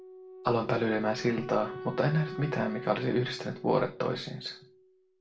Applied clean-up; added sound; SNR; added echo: none; Wind instrument, woodwind instrument; 13 dB; reverberation time 0.3 s.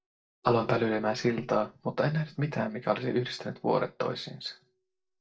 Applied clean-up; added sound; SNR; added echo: neural mask model DeepFilterNet 3.